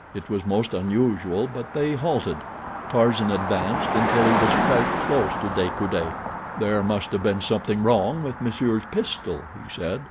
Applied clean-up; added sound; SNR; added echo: none; Car passing by; 4 dB; none.